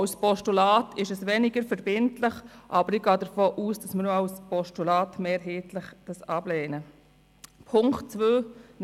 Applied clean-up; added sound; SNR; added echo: none; none; none; none.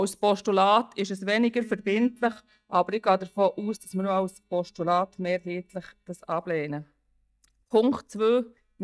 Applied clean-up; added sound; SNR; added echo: neural mask model DeepFilterNet 3.